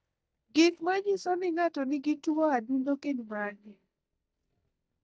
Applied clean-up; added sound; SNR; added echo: neural mask model DeepFilterNet 3.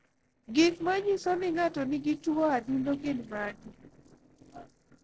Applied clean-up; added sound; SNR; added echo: neural separator model SepFormer DNS4.